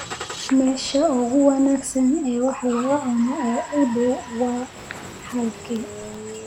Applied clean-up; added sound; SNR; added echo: none; Car + Engine starting; 14 dB; none.